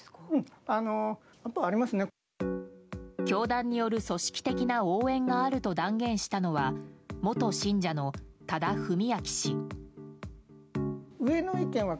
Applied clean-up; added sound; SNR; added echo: none; none; none; none.